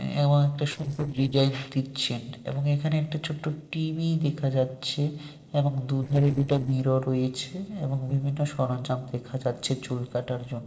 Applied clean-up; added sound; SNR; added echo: neural separator model SepFormer DNS4.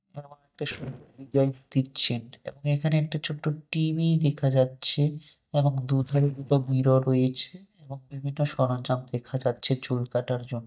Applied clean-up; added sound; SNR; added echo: neural mask model DeepFilterNet 3.